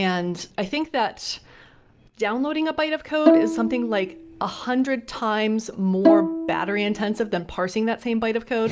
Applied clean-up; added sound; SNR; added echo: none; Bowed string instrument; -1 dB; none.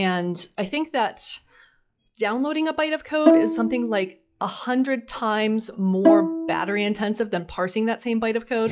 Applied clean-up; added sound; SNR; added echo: classical method log-MMSE.